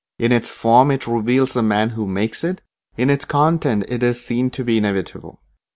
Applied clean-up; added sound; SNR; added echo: none; none; none; none.